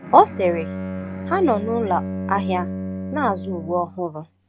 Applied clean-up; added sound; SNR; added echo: none; Bowed string instrument; 7 dB; none.